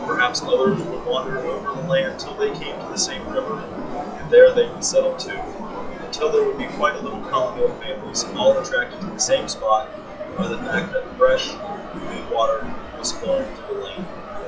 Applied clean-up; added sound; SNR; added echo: classical method WPE with log-MMSE.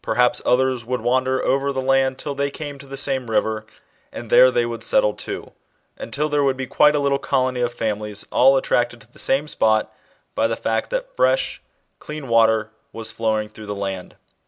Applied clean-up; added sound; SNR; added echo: none; none; none; none.